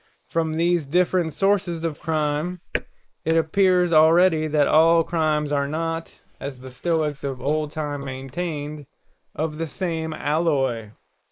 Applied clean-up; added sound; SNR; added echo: neural mask model Resemble Enhance denoiser.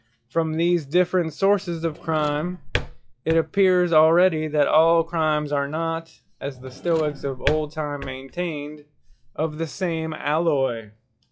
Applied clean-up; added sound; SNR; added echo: classical method log-MMSE.